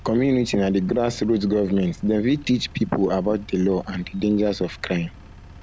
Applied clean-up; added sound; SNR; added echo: none; Engine; 20 dB; none.